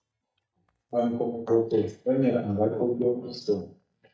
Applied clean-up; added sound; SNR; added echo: neural mask model DeepFilterNet 3.